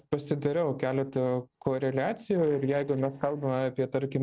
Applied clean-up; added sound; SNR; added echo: neural separator model SepFormer DNS4.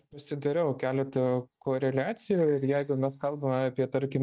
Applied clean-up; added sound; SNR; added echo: neural mask model DeepFilterNet 3.